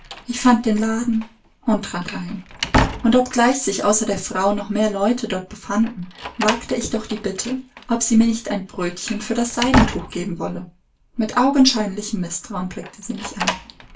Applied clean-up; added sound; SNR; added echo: none; Slam; 8 dB; reverberation time 0.2 s.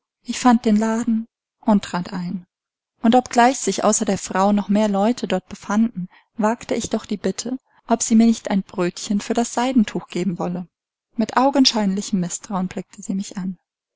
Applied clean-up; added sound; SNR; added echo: none; none; none; none.